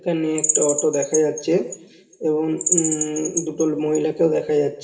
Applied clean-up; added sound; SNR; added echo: none; Bird vocalization, bird call, bird song; 5 dB; reverberation time 0.7 s.